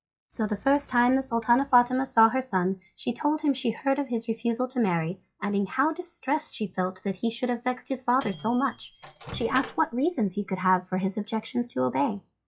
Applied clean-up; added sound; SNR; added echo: classical method log-MMSE.